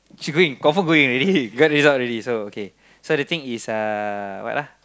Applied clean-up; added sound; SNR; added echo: none; none; none; none.